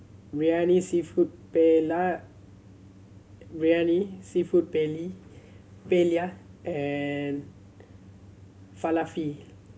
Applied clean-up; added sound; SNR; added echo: none; none; none; none.